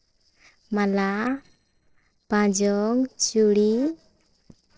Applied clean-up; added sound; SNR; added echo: neural separator model SepFormer DNS4.